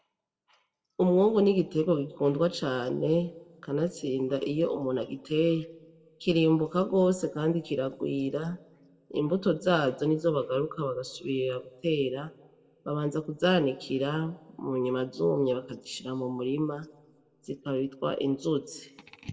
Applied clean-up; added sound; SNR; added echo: none; none; none; reverberation time 1.0 s.